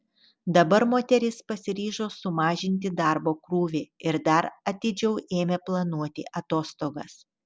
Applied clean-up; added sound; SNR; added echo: none; none; none; none.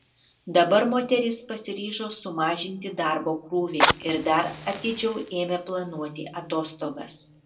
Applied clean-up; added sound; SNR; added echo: none; Fire; 7 dB; reverberation time 0.2 s.